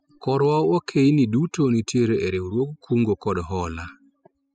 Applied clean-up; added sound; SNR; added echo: classical method spectral subtraction.